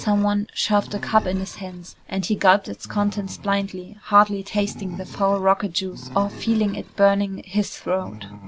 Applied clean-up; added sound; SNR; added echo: none; Animal; 18 dB; none.